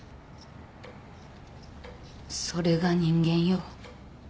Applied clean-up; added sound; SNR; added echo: none; Truck; 20 dB; none.